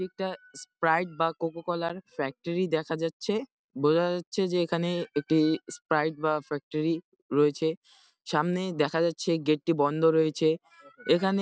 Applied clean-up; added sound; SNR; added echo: none; none; none; none.